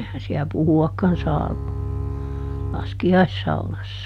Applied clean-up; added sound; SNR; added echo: none; Bowed string instrument; 7 dB; none.